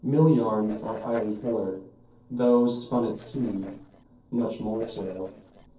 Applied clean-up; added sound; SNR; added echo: neural separator model SepFormer DNS4.